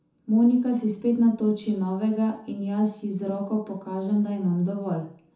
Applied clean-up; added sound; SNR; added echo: none; none; none; reverberation time 0.6 s.